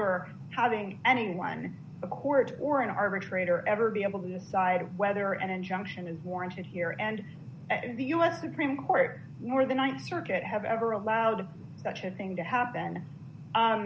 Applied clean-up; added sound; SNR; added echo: none; none; none; none.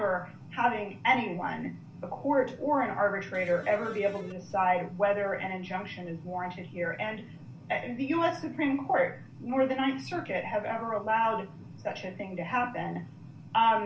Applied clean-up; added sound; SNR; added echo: none; Electric guitar; 16 dB; reverberation time 0.2 s.